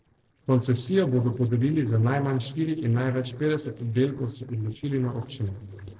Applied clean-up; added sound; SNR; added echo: neural separator model SepFormer DNS4.